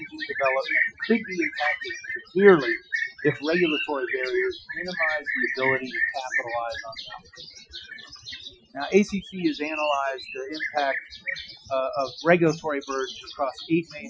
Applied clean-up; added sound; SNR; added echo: classical method Wiener filter.